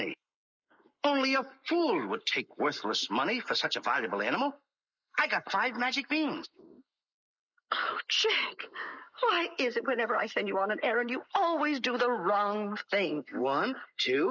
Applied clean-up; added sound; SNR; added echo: neural mask model Resemble Enhance denoiser.